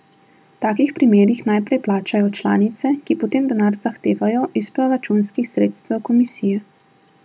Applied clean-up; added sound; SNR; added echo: none; none; none; none.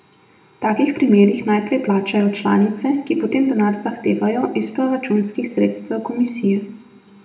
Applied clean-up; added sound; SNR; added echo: none; none; none; reverberation time 0.7 s.